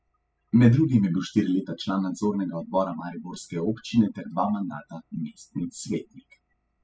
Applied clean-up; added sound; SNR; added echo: classical method spectral subtraction.